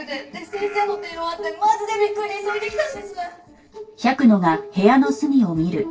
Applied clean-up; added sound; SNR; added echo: neural separator model SepFormer DNS4.